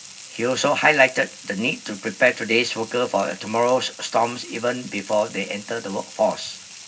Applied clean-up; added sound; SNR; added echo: none; Frying (food); 18 dB; reverberation time 0.4 s.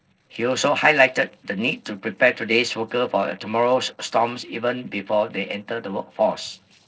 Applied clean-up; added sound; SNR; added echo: neural separator model SepFormer DNS4.